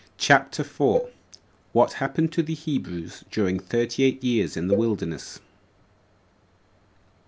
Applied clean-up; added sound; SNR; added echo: none; Cowbell; 8 dB; none.